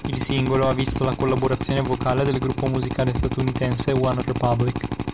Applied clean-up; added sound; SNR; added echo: none; Drill; 4 dB; none.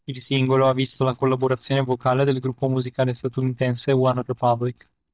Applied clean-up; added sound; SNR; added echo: neural mask model DeepFilterNet 3.